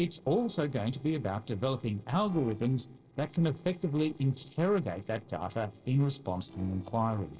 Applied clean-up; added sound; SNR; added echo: neural separator model SepFormer DNS4.